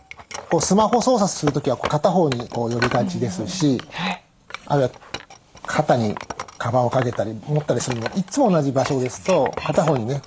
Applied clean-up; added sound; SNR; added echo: none; Wood; 12 dB; none.